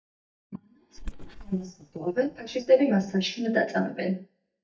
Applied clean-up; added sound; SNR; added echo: neural mask model DeepFilterNet 3.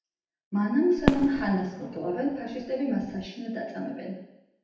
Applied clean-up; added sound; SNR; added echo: none; Fireworks; 4 dB; reverberation time 0.8 s.